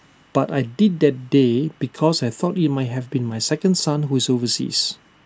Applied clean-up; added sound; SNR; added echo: none; none; none; none.